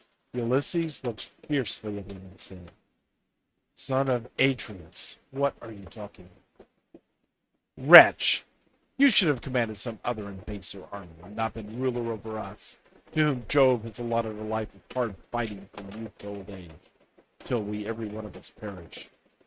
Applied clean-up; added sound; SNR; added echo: neural mask model RNNoise.